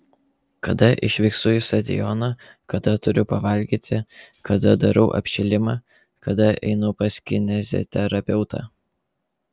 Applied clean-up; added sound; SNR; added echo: none; none; none; none.